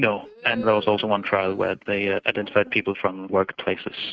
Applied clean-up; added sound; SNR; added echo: neural mask model RNNoise.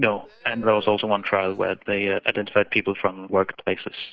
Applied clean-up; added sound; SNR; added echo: neural mask model DeepFilterNet 3.